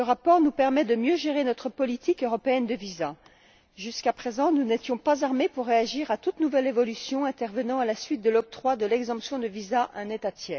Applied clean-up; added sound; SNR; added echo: none; none; none; none.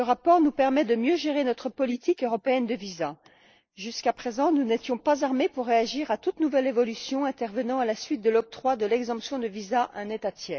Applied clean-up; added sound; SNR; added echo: neural mask model Resemble Enhance denoiser.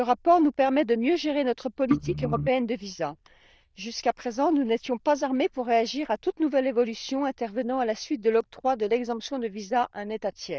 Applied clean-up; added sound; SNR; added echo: neural diffusion model UNIVERSE++.